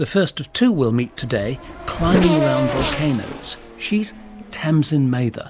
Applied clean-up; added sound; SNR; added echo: none; Race car, auto racing / Accelerating, revving, vroom; 6 dB; none.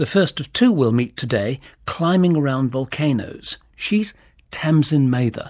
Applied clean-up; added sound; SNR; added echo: none; none; none; none.